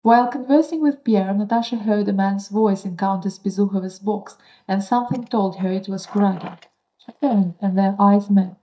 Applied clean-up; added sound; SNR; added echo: neural mask model DeepFilterNet 3.